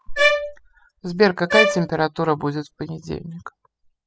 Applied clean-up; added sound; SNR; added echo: classical method spectral subtraction.